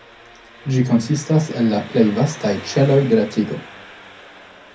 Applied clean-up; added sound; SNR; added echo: none; Engine; 19 dB; reverberation time 0.3 s.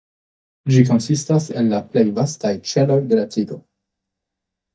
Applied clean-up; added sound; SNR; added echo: neural mask model DeepFilterNet 3.